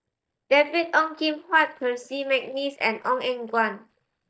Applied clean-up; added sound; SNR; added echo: neural mask model DeepFilterNet 3.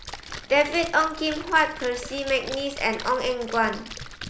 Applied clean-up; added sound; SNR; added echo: none; Splash, splatter; 13 dB; none.